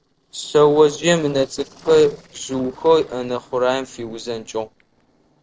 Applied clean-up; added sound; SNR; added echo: neural separator model SepFormer DNS4.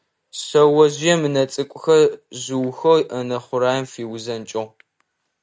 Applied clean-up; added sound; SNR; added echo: none; none; none; none.